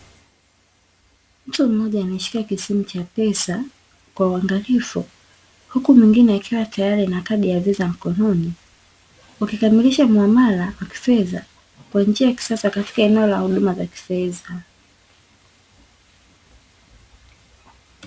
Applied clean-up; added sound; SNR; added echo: none; none; none; none.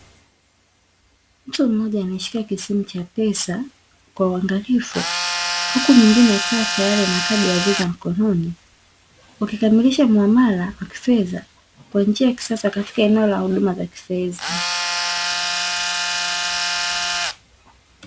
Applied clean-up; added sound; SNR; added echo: none; Tools; 2 dB; none.